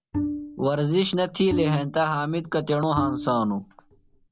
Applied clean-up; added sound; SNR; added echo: none; Bowed string instrument; 8 dB; none.